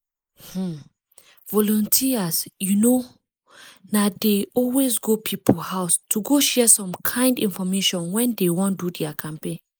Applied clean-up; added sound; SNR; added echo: neural mask model Resemble Enhance denoiser.